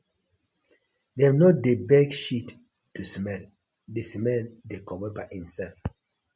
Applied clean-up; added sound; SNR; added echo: none; none; none; none.